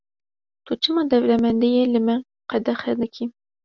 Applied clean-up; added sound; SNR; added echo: none; none; none; none.